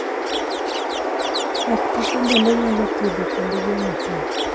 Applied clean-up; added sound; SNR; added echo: none; Chirp, tweet; -2 dB; none.